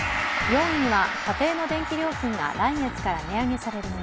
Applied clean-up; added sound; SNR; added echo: none; Gong; 5 dB; none.